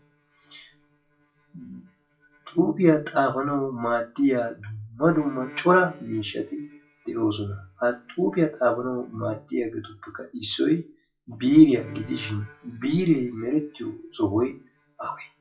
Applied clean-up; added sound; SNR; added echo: classical method WPE with log-MMSE.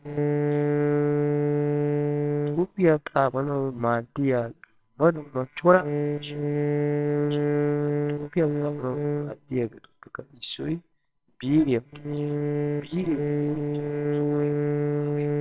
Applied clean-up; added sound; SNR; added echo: neural separator model SepFormer WHAMR!.